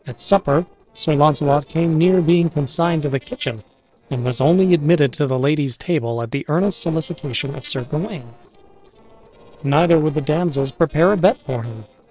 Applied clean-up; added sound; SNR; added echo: neural separator model SepFormer DNS4.